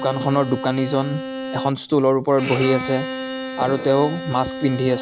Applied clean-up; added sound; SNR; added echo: none; Bowed string instrument; 9 dB; none.